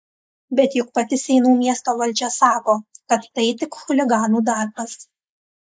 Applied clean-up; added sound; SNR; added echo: neural mask model Resemble Enhance denoiser.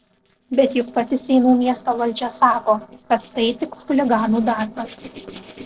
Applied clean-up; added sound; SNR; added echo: neural separator model SepFormer DNS4.